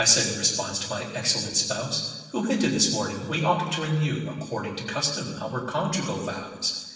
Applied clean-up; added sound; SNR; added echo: none; none; none; reverberation time 1.1 s.